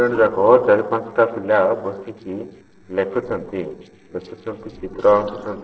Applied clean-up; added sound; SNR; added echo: neural separator model SepFormer DNS4.